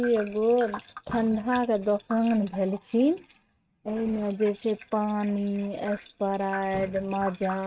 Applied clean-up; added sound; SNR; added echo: neural mask model RNNoise.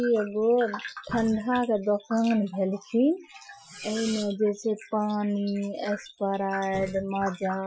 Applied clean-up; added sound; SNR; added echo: classical method Wiener filter.